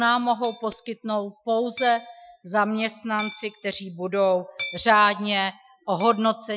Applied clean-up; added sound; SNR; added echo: classical method Wiener filter.